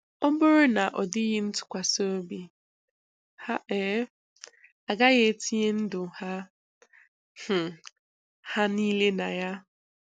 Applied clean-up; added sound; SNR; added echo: none; none; none; none.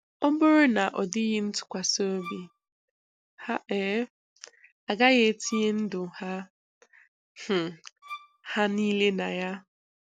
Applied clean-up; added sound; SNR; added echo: none; Bowed string instrument; 16 dB; none.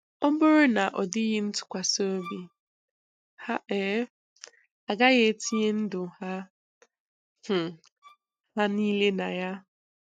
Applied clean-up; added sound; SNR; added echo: neural mask model RNNoise.